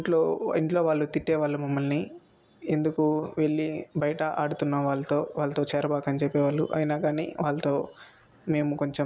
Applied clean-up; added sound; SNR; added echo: none; none; none; none.